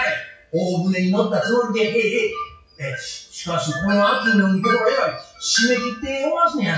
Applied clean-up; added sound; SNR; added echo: classical method WPE with log-MMSE.